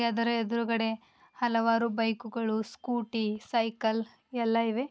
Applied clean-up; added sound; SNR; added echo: none; none; none; none.